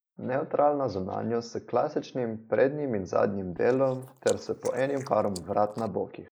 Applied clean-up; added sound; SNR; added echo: neural mask model Resemble Enhance denoiser.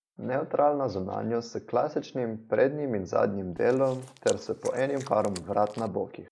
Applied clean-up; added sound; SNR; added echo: none; Chewing, mastication; 18 dB; none.